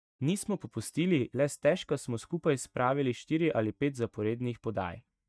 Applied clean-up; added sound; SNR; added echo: neural mask model DeepFilterNet 3.